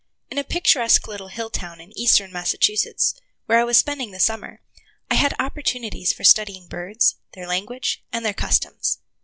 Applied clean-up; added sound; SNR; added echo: none; none; none; none.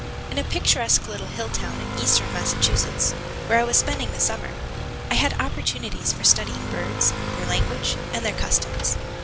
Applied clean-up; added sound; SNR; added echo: none; Motorcycle / Accelerating, revving, vroom; 3 dB; none.